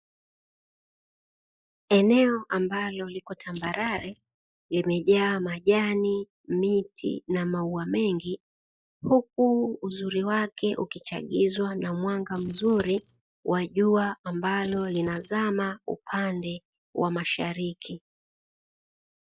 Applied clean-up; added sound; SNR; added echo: neural mask model Resemble Enhance denoiser.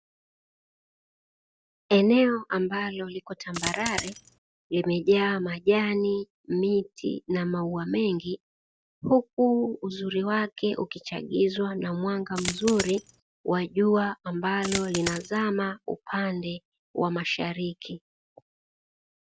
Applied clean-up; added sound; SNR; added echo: none; Coin (dropping); 7 dB; none.